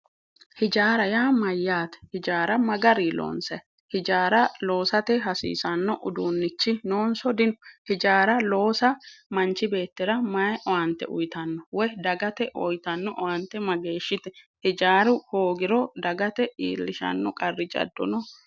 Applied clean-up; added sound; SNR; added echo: none; none; none; none.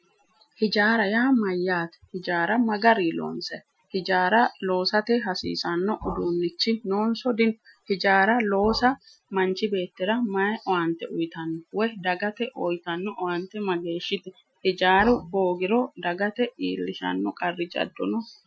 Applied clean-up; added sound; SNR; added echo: classical method Wiener filter.